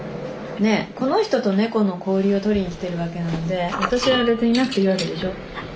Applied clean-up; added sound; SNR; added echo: none; none; none; none.